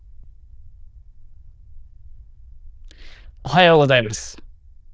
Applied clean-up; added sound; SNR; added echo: neural diffusion model UNIVERSE++.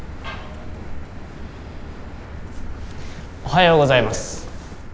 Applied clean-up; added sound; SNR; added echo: none; Motor vehicle (road); 8 dB; none.